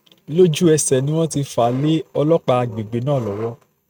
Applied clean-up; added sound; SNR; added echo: neural mask model RNNoise.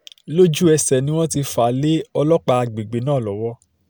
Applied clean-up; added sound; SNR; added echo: none; none; none; none.